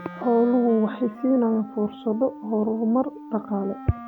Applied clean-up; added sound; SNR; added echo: none; Wind instrument, woodwind instrument; 16 dB; none.